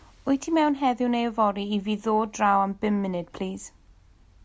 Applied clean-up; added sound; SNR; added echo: none; none; none; none.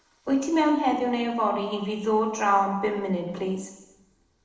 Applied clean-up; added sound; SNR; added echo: neural separator model SepFormer DNS4.